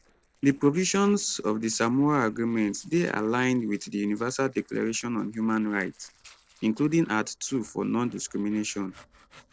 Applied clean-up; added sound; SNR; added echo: neural separator model SepFormer DNS4.